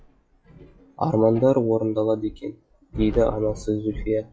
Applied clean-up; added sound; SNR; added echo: classical method log-MMSE.